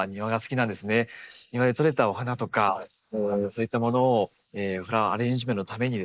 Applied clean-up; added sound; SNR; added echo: neural mask model Resemble Enhance denoiser.